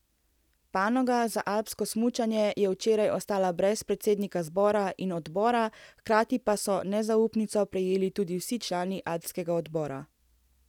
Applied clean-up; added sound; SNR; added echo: none; none; none; none.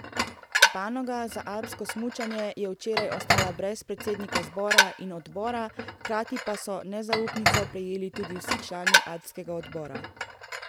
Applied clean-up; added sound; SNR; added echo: none; Dishes, pots, and pans; -4 dB; none.